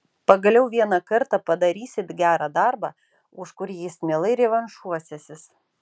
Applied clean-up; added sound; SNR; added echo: none; none; none; none.